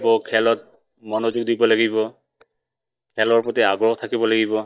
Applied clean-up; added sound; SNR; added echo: neural mask model DeepFilterNet 3.